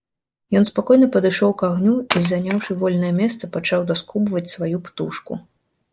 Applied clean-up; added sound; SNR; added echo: neural mask model DeepFilterNet 3.